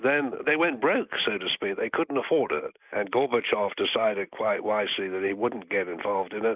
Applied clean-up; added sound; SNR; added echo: neural mask model Resemble Enhance denoiser.